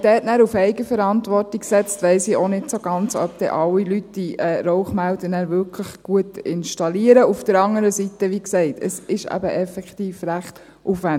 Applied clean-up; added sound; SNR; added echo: none; none; none; none.